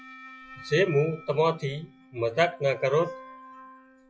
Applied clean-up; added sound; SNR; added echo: classical method log-MMSE.